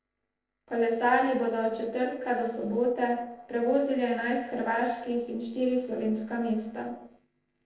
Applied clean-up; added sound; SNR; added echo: neural separator model SepFormer DNS4.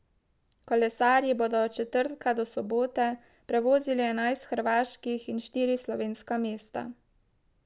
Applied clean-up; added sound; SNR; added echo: none; none; none; none.